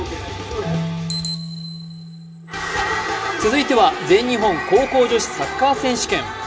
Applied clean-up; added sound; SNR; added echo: none; Marimba, xylophone; 13 dB; reverberation time 2.2 s.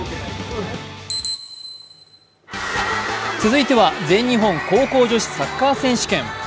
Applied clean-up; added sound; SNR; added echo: none; none; none; none.